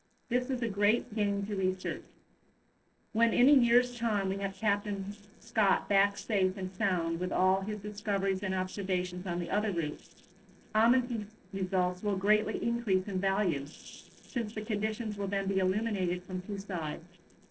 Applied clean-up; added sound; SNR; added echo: neural separator model SepFormer DNS4.